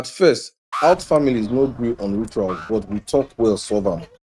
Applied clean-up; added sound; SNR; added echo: neural mask model RNNoise.